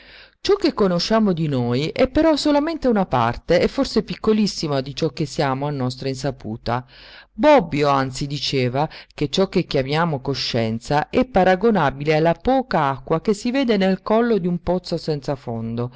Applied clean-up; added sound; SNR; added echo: none; none; none; none.